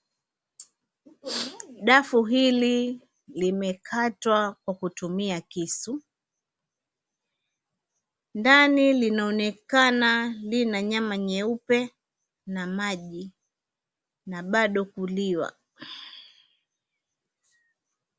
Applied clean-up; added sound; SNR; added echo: none; none; none; none.